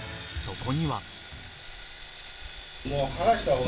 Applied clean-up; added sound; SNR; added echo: none; Sawing; 8 dB; none.